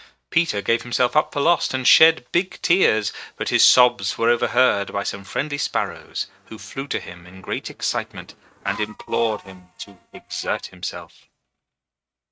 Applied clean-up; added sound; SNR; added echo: neural mask model RNNoise.